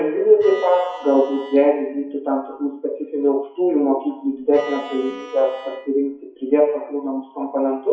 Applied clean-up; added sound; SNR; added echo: classical method WPE with log-MMSE.